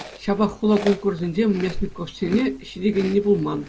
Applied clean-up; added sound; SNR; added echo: none; Chewing, mastication; 14 dB; none.